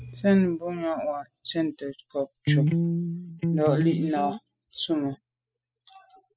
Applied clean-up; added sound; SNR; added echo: classical method spectral subtraction.